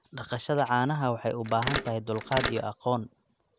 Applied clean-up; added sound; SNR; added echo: none; Mechanisms; -3 dB; none.